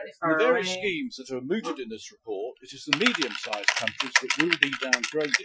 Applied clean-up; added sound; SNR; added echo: classical method Wiener filter.